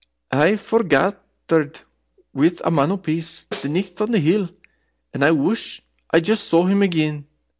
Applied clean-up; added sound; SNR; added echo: none; Snare drum; 18 dB; none.